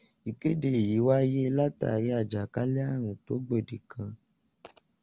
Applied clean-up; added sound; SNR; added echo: none; none; none; none.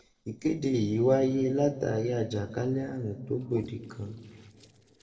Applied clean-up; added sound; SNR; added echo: neural separator model SepFormer DNS4.